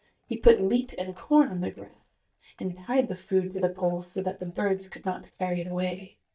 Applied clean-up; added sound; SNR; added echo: neural mask model DeepFilterNet 3.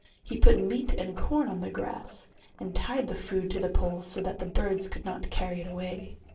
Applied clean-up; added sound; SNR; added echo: neural separator model SepFormer DNS4.